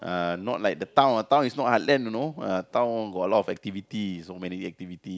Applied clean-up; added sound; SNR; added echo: none; none; none; none.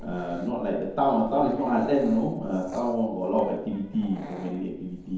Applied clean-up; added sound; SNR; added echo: none; Dog; 17 dB; reverberation time 0.9 s.